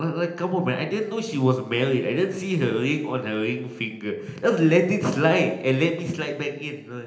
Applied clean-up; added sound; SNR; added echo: none; none; none; reverberation time 0.8 s.